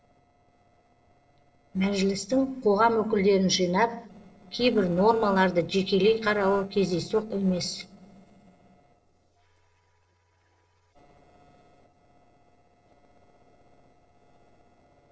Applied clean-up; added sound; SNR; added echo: neural separator model SepFormer DNS4.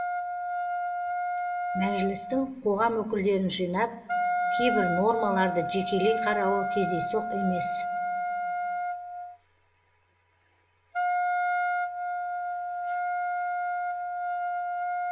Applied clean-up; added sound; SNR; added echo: none; Wind instrument, woodwind instrument; -1 dB; reverberation time 1.7 s.